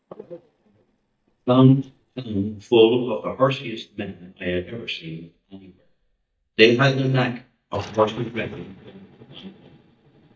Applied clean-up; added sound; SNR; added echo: neural mask model DeepFilterNet 3.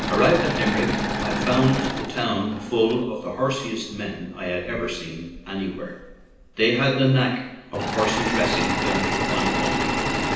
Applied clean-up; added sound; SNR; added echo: none; Engine / Mechanisms; 3 dB; reverberation time 0.9 s.